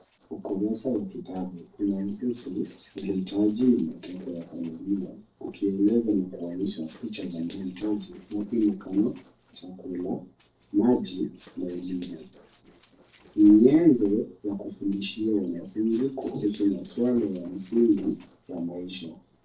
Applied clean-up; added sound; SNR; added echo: neural separator model SepFormer DNS4.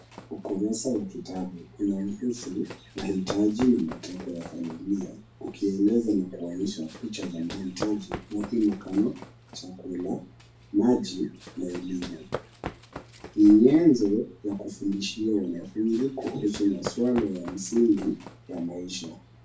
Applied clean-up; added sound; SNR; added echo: none; Run; 16 dB; reverberation time 0.3 s.